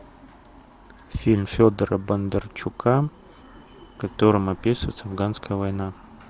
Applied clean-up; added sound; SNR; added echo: none; none; none; none.